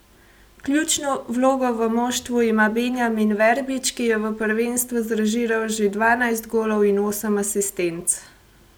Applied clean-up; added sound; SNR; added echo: none; none; none; none.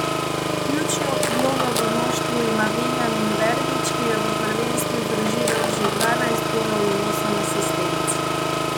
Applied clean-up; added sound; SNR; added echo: none; Engine; -4 dB; none.